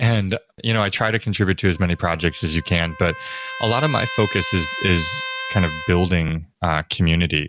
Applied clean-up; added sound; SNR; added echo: none; Trumpet; 12 dB; none.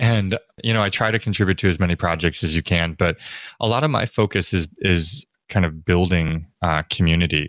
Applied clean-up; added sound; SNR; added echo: none; none; none; none.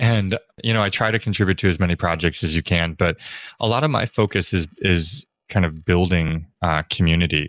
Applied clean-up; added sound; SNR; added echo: neural mask model Resemble Enhance denoiser.